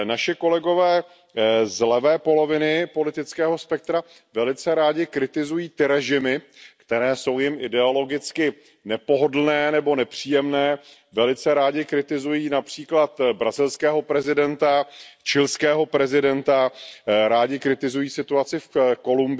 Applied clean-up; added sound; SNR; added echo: none; none; none; none.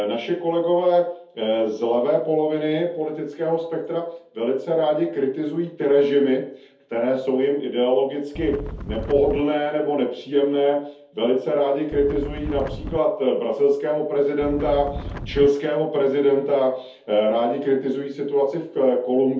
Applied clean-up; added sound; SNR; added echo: none; Wind; 9 dB; reverberation time 0.5 s.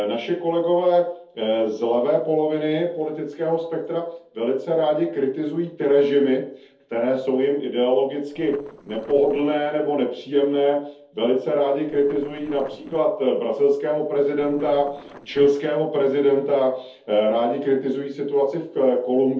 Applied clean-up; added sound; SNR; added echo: neural separator model SepFormer DNS4.